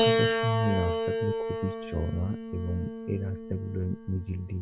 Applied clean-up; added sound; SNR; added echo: none; Piano; 0 dB; none.